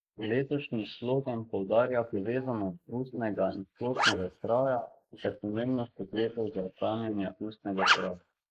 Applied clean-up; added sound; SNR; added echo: neural mask model Resemble Enhance denoiser.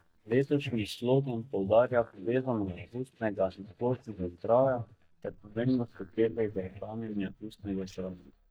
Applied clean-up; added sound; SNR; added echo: neural mask model DeepFilterNet 3.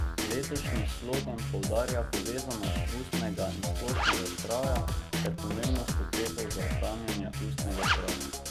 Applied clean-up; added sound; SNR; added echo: none; Zipper (clothing) + Drum kit; -5 dB; none.